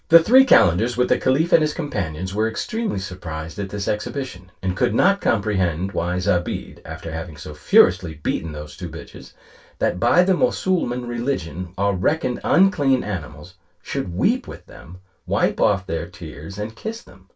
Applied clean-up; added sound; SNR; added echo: none; none; none; reverberation time 0.2 s.